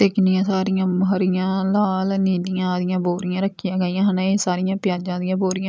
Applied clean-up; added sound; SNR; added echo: none; none; none; none.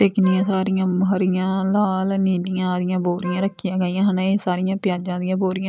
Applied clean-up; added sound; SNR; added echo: none; Wind instrument, woodwind instrument; 17 dB; none.